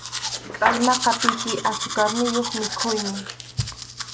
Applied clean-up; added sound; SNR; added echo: none; Domestic sounds, home sounds; 2 dB; none.